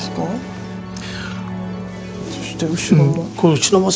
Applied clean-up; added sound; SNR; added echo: none; none; none; none.